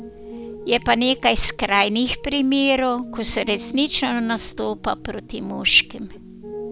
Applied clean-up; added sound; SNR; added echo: none; Piano; 16 dB; none.